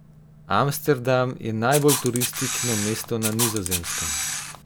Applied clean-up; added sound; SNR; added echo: none; Camera; 3 dB; none.